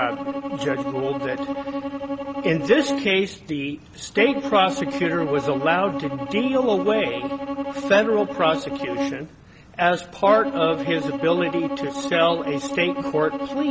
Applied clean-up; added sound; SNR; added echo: none; Bowed string instrument; 5 dB; none.